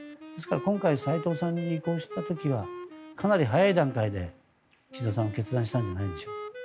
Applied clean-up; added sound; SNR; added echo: none; Wind instrument, woodwind instrument; 13 dB; none.